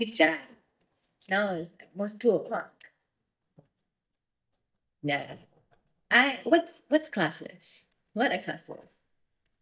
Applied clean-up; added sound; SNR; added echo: neural mask model DeepFilterNet 3.